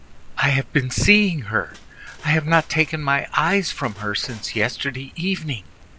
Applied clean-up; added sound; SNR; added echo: none; Squeak + Rain; 19 dB; none.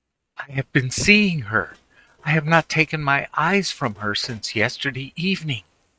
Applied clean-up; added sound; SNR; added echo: neural mask model RNNoise.